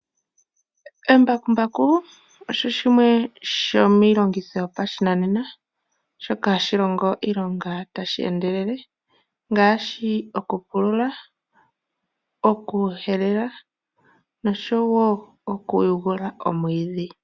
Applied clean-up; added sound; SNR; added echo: none; none; none; none.